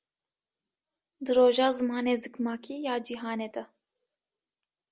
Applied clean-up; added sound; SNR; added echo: none; none; none; none.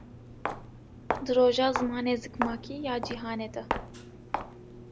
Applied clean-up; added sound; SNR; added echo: none; Walk, footsteps; 6 dB; none.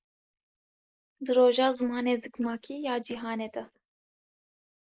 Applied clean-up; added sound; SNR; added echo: neural mask model Resemble Enhance denoiser.